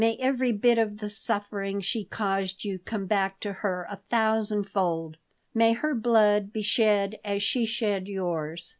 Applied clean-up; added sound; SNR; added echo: none; none; none; none.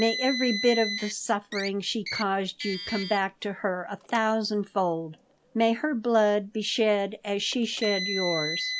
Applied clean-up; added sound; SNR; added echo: none; Car; 9 dB; none.